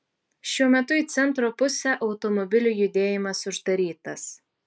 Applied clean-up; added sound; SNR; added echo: none; none; none; none.